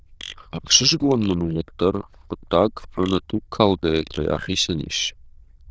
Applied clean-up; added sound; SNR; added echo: neural diffusion model UNIVERSE++.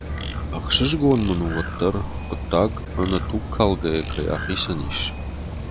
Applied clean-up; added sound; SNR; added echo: none; Bird; 6 dB; none.